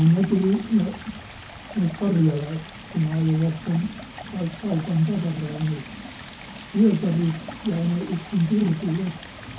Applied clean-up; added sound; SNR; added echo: none; Stream; 15 dB; reverberation time 0.3 s.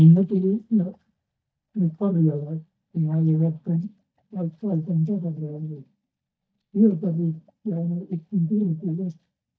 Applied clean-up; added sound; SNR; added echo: neural mask model DeepFilterNet 3.